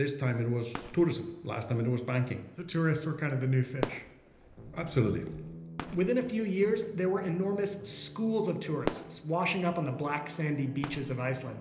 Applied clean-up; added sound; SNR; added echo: none; Fireworks; 15 dB; reverberation time 1.0 s.